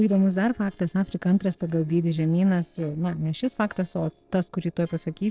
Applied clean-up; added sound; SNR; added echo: neural separator model SepFormer DNS4.